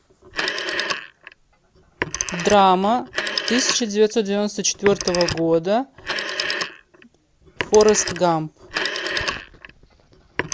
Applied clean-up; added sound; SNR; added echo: none; Telephone; 6 dB; none.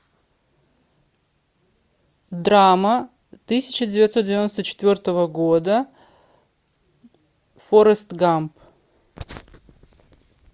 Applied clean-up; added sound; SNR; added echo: none; none; none; none.